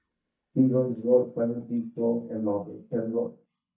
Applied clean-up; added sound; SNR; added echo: neural mask model DeepFilterNet 3.